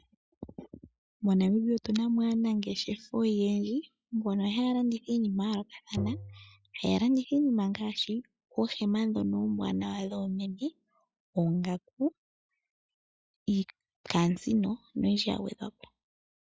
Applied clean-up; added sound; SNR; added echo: classical method log-MMSE.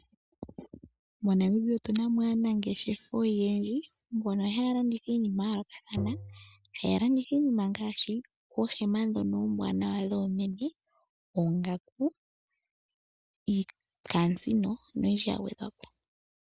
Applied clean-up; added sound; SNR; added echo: none; Tap; 8 dB; none.